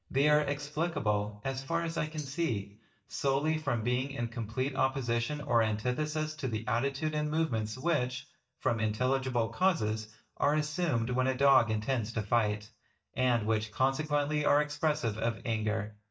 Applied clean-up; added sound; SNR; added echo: neural mask model DeepFilterNet 3.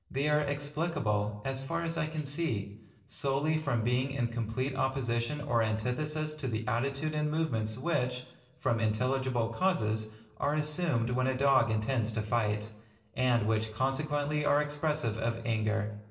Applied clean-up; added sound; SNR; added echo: neural separator model SepFormer DNS4.